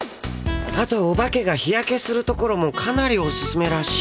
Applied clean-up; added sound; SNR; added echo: none; none; none; none.